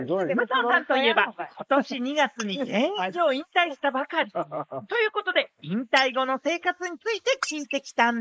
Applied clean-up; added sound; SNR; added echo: neural mask model Resemble Enhance denoiser.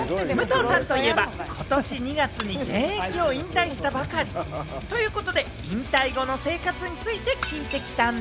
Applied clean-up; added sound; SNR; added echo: none; Shatter; 16 dB; none.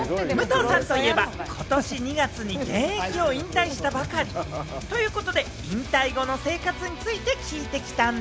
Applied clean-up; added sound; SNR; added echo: none; none; none; none.